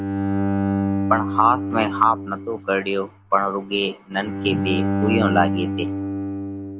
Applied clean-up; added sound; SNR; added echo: none; Bowed string instrument; 1 dB; none.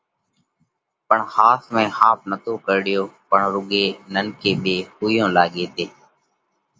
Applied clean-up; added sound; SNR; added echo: none; none; none; none.